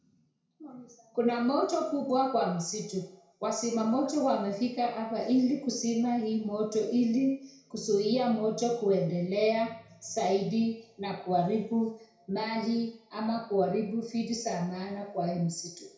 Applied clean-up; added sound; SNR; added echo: none; none; none; reverberation time 0.6 s.